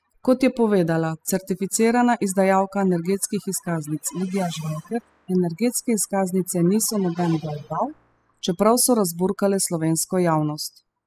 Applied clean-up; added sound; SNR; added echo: classical method spectral subtraction.